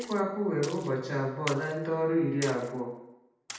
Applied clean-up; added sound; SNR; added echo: none; Splash, splatter; 15 dB; reverberation time 0.8 s.